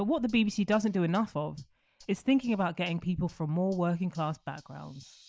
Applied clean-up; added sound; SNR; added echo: none; none; none; none.